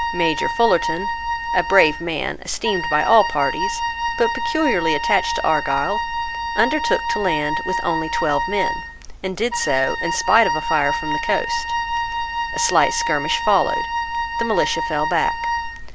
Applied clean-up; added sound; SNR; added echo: none; Wind instrument, woodwind instrument; 2 dB; none.